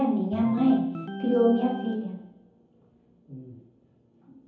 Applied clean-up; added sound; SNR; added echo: none; Organ; 11 dB; reverberation time 0.7 s.